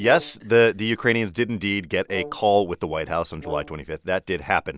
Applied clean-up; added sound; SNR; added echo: none; Brass instrument; 17 dB; none.